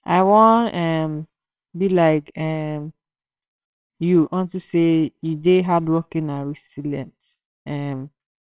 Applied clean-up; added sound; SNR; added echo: neural separator model SepFormer WHAMR!.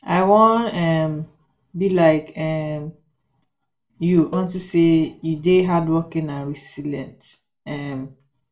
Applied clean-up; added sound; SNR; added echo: none; Cowbell; 19 dB; reverberation time 0.3 s.